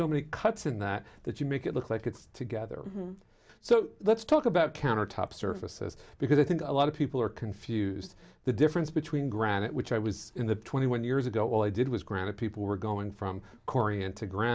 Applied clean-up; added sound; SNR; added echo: none; none; none; none.